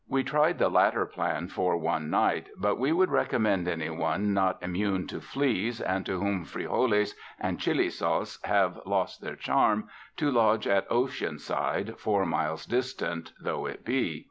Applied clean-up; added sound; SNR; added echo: none; none; none; none.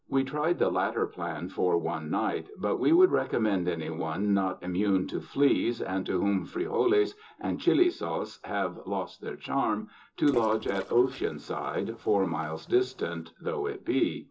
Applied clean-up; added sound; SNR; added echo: neural separator model SepFormer DNS4.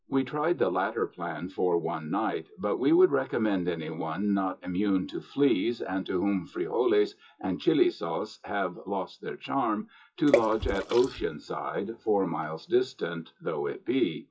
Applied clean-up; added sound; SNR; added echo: classical method WPE with log-MMSE.